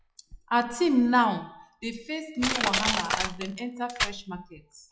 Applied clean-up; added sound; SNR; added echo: classical method log-MMSE.